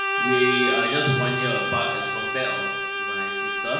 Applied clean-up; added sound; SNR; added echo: none; Bowed string instrument; -2 dB; reverberation time 1.1 s.